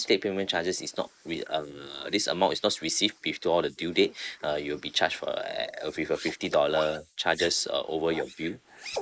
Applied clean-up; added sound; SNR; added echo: neural mask model Resemble Enhance denoiser.